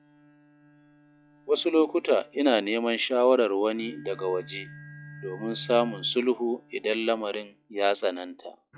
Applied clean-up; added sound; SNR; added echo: classical method log-MMSE.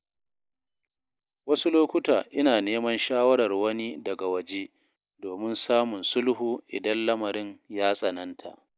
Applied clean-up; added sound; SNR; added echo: none; none; none; none.